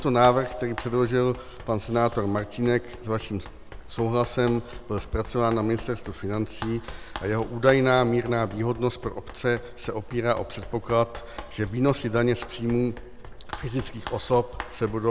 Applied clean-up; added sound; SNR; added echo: none; Run; 14 dB; none.